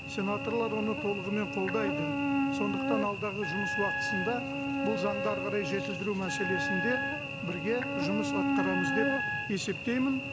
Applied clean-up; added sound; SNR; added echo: none; Wind instrument, woodwind instrument + Cricket / Buzz; -1 dB; none.